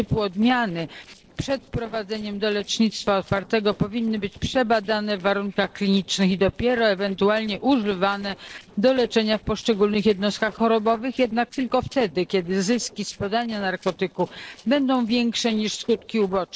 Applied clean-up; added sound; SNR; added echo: neural separator model SepFormer DNS4.